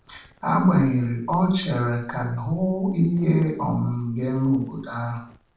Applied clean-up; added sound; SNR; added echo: neural separator model SepFormer DNS4.